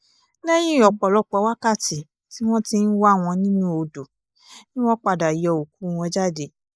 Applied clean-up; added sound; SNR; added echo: neural mask model Resemble Enhance denoiser.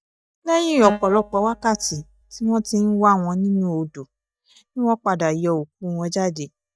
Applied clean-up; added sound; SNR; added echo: neural mask model DeepFilterNet 3.